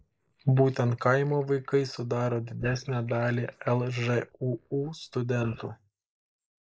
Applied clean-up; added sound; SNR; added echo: neural mask model Resemble Enhance denoiser.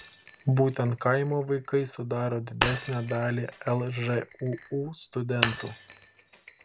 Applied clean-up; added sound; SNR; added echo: none; Shatter; 6 dB; none.